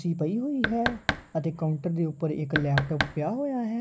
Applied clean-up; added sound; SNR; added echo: none; Knock; 4 dB; none.